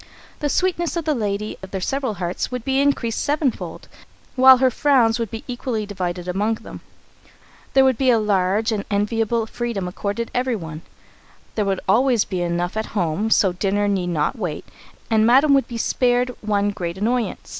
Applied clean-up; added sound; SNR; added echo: none; none; none; none.